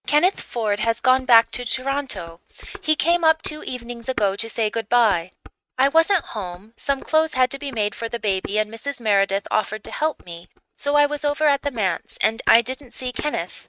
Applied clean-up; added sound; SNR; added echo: neural mask model RNNoise.